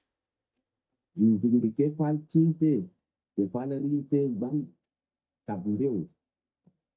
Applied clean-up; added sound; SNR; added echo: neural mask model DeepFilterNet 3.